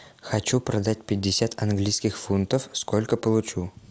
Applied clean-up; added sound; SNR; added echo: none; none; none; none.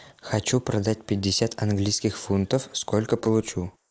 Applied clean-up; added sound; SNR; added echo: neural mask model Resemble Enhance denoiser.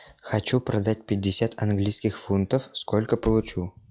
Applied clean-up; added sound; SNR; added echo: classical method log-MMSE.